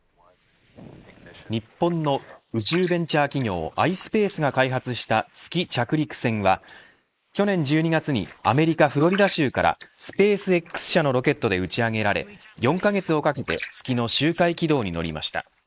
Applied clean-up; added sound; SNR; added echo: neural mask model Resemble Enhance denoiser.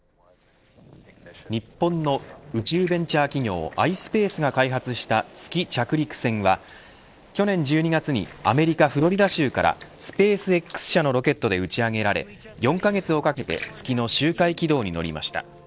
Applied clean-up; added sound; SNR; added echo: neural separator model SepFormer DNS4.